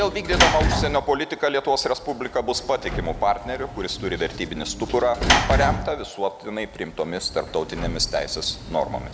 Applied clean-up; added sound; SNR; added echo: none; Sliding door / Slam; 2 dB; none.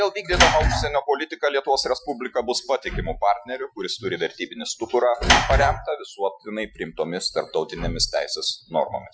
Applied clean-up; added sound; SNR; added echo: classical method Wiener filter.